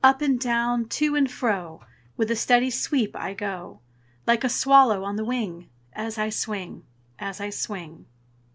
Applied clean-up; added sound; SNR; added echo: none; none; none; none.